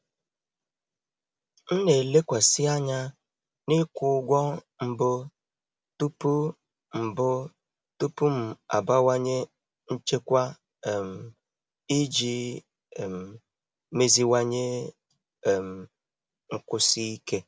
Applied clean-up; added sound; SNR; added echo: none; none; none; none.